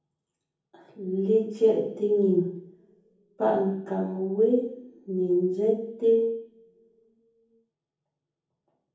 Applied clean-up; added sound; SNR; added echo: none; none; none; reverberation time 0.7 s.